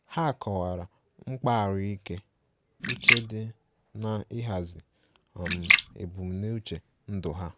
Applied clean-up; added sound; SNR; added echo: none; Splash, splatter; -3 dB; none.